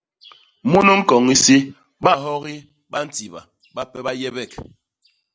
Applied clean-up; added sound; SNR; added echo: none; none; none; none.